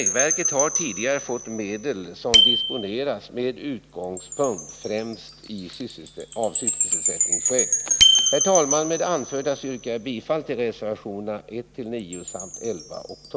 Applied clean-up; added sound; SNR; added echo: none; Wind chime + Bicycle bell; -2 dB; none.